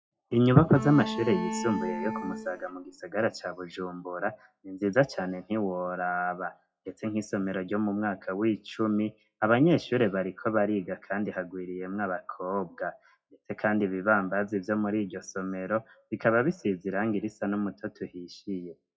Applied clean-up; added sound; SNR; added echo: classical method WPE with log-MMSE.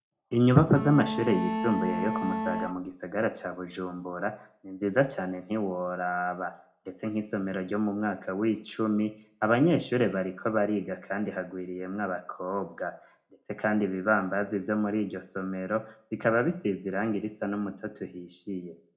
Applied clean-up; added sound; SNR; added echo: none; Bowed string instrument; 2 dB; reverberation time 0.4 s.